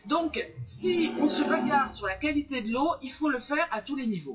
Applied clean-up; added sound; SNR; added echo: classical method WPE with log-MMSE.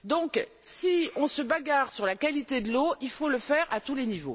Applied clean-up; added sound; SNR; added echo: none; none; none; none.